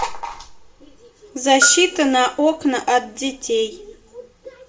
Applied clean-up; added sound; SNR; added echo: none; Bell; 8 dB; reverberation time 0.5 s.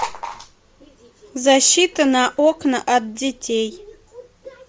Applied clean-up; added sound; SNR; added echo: none; none; none; none.